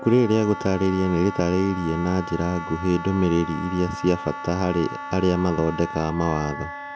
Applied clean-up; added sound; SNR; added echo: none; Wind instrument, woodwind instrument; 11 dB; none.